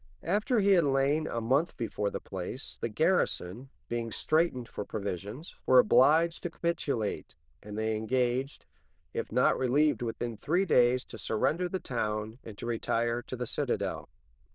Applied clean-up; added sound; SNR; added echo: neural diffusion model UNIVERSE++.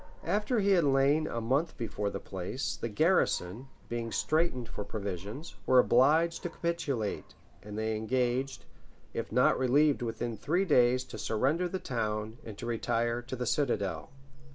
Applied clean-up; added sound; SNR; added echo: none; Dog; 7 dB; none.